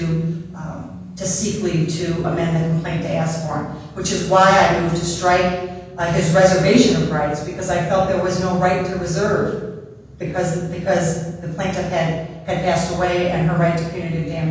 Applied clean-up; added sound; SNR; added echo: none; Telephone; 18 dB; reverberation time 1.2 s.